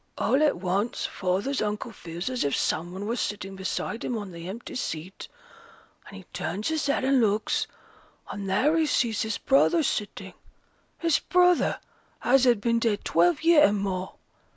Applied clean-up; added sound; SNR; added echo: none; none; none; none.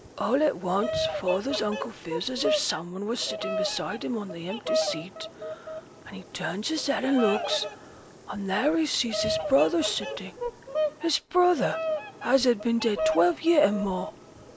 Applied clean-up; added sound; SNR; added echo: none; Bird vocalization, bird call, bird song; 6 dB; none.